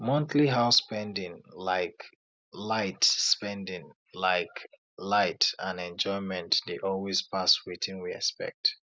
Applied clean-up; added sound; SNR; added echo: none; none; none; none.